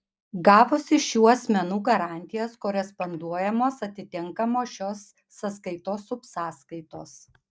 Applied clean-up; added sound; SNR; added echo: neural mask model DeepFilterNet 3.